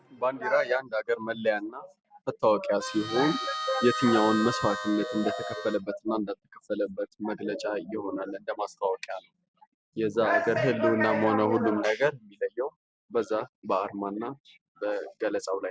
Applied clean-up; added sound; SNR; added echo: none; Harmonica; 5 dB; none.